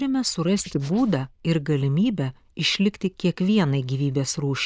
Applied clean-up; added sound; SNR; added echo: neural diffusion model UNIVERSE++.